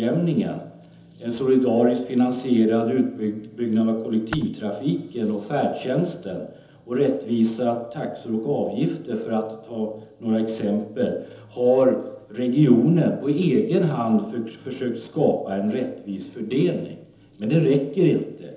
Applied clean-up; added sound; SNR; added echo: none; Computer keyboard; 18 dB; reverberation time 1.2 s.